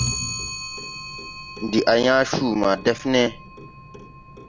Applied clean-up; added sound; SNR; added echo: none; Clock; 10 dB; none.